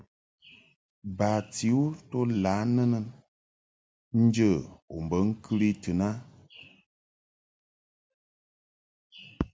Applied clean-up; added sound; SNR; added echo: none; none; none; none.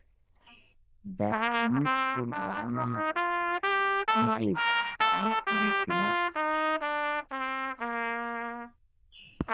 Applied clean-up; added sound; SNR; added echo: neural diffusion model UNIVERSE++.